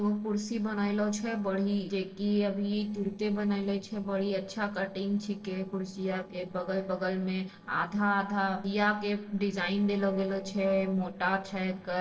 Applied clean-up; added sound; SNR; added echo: neural separator model SepFormer DNS4.